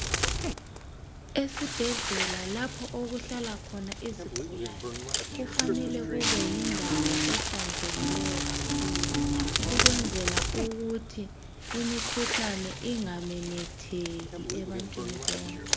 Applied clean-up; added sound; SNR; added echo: none; Crackle; -5 dB; none.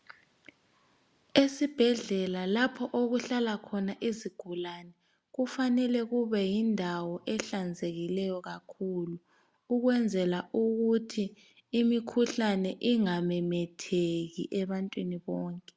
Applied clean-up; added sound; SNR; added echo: none; none; none; none.